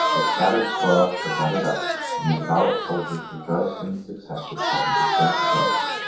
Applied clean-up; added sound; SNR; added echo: none; Crowd; -1 dB; reverberation time 0.6 s.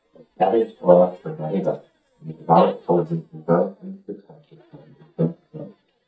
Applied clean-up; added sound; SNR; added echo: neural mask model DeepFilterNet 3.